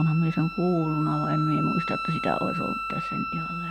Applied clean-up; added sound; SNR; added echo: none; Wind instrument, woodwind instrument; 6 dB; none.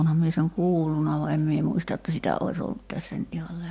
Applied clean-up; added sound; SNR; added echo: none; none; none; none.